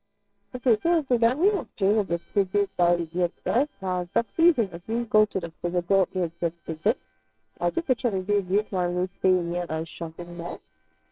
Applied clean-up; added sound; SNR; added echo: neural separator model SepFormer WHAMR!.